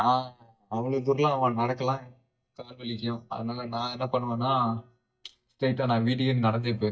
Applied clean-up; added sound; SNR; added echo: neural mask model DeepFilterNet 3.